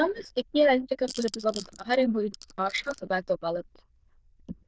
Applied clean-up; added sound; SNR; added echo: neural diffusion model UNIVERSE++.